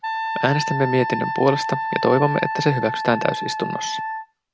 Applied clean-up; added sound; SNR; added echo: none; Wind instrument, woodwind instrument; 4 dB; none.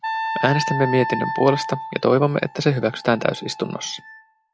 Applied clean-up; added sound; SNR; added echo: classical method log-MMSE.